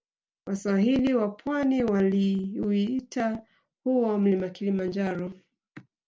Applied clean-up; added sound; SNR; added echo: none; none; none; none.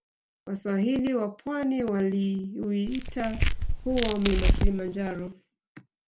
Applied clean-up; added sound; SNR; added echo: none; Tearing; -4 dB; none.